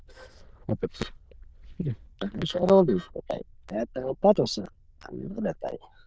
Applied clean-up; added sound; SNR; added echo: neural diffusion model UNIVERSE++.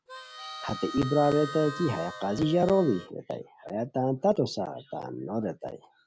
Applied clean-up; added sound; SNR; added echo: none; Harmonica; 12 dB; none.